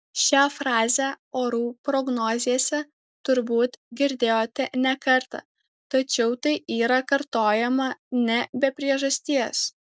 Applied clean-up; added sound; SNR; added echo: none; none; none; none.